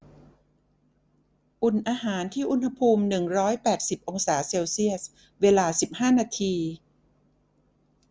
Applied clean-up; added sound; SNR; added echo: none; none; none; none.